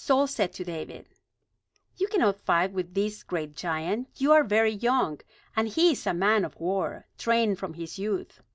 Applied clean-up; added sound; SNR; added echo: none; none; none; none.